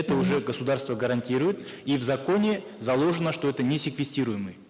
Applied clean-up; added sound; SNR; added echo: none; none; none; none.